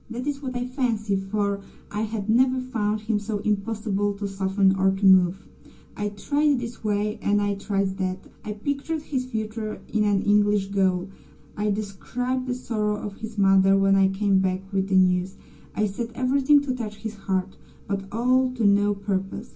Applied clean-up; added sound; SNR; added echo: none; none; none; reverberation time 0.1 s.